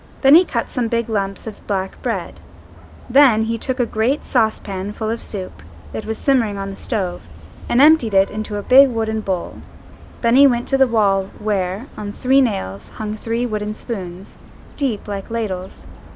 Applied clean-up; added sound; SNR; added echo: none; Vehicle horn, car horn, honking; 17 dB; none.